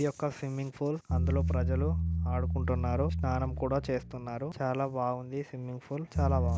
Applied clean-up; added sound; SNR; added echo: none; Bass guitar; -1 dB; none.